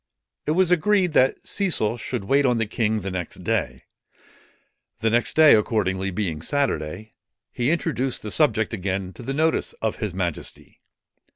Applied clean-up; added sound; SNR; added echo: none; none; none; none.